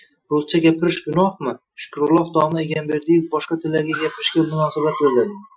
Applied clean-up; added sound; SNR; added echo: classical method Wiener filter.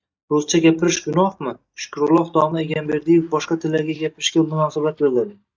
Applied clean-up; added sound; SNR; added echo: neural mask model DeepFilterNet 3.